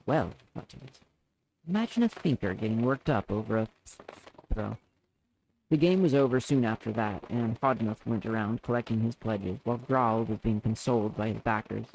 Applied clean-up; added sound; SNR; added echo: neural mask model RNNoise.